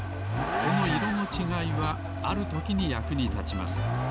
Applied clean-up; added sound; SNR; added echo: none; Vehicle; 0 dB; none.